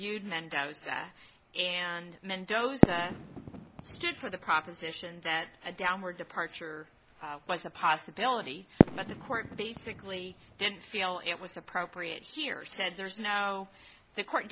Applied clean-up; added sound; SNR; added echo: none; Fireworks; 0 dB; none.